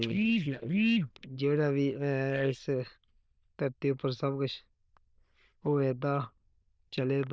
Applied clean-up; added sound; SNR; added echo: neural diffusion model UNIVERSE++.